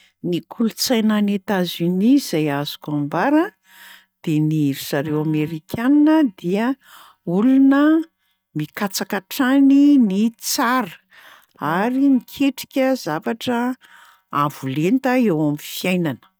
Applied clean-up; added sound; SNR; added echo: neural mask model DeepFilterNet 3.